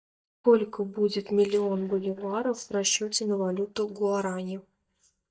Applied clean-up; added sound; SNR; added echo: neural mask model DeepFilterNet 3.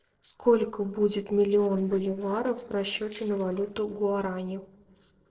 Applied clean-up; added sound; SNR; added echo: neural separator model SepFormer DNS4.